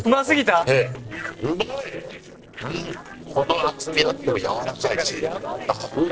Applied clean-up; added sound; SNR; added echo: neural separator model SepFormer DNS4.